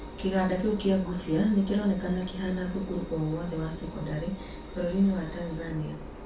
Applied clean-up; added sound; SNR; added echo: none; Engine; 11 dB; reverberation time 0.2 s.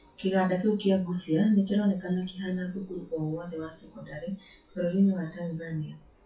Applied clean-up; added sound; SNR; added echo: classical method WPE with log-MMSE.